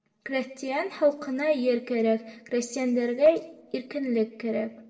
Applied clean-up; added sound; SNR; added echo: neural separator model SepFormer DNS4.